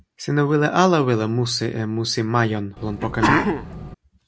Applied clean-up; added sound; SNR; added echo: none; Sneeze; 1 dB; none.